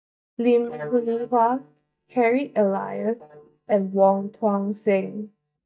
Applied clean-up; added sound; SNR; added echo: neural mask model DeepFilterNet 3.